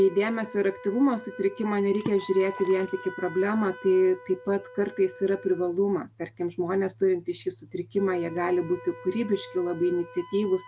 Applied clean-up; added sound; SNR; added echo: none; Water / Splash, splatter + Wind instrument, woodwind instrument; 17 dB; none.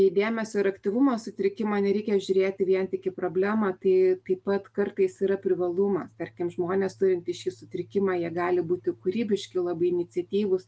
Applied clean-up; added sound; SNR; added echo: none; none; none; none.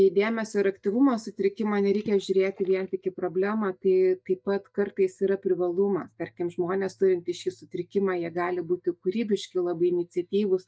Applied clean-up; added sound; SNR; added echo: neural mask model DeepFilterNet 3.